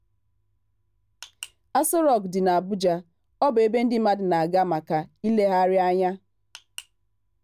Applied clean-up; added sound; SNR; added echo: none; none; none; none.